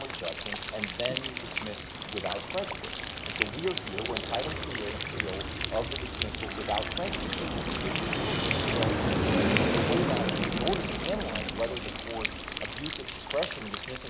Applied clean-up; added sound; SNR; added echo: none; Fixed-wing aircraft, airplane + Rain; -5 dB; none.